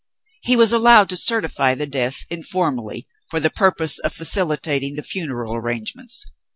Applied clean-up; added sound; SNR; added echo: none; none; none; none.